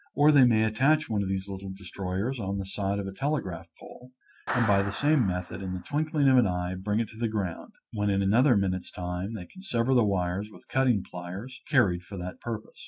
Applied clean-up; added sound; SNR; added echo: none; Clapping; 13 dB; none.